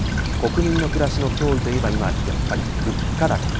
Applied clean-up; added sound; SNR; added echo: none; Stream / Trickle, dribble; -3 dB; none.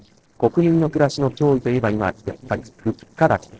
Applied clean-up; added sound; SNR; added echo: neural separator model SepFormer DNS4.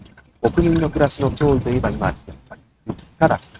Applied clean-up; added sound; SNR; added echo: neural mask model RNNoise.